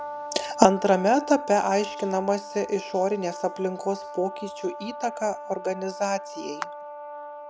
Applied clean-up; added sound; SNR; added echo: none; Brass instrument; 11 dB; none.